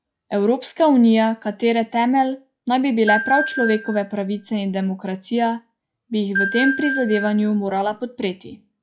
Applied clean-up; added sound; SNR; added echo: classical method log-MMSE.